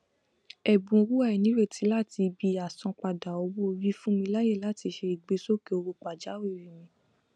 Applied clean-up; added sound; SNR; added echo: none; none; none; none.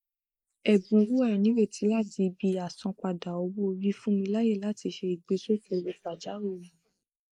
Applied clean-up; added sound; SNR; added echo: neural mask model Resemble Enhance denoiser.